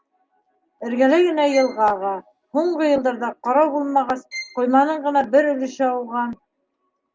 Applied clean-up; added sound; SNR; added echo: none; Bowed string instrument; 18 dB; none.